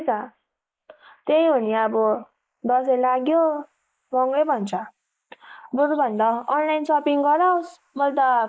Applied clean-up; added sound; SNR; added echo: neural mask model Resemble Enhance denoiser.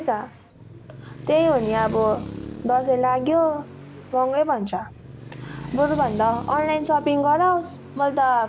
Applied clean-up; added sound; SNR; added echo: none; Traffic noise, roadway noise; 14 dB; none.